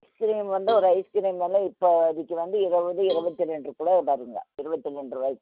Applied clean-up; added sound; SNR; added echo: neural mask model RNNoise.